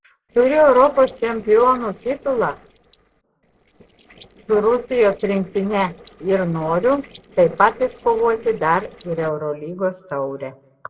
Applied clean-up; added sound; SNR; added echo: neural separator model SepFormer DNS4.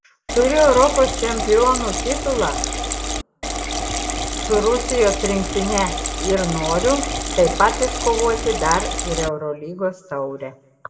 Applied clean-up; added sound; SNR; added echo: none; Liquid; 4 dB; reverberation time 0.8 s.